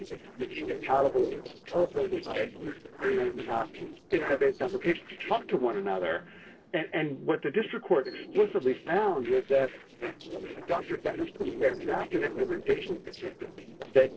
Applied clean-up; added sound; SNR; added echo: neural separator model SepFormer DNS4.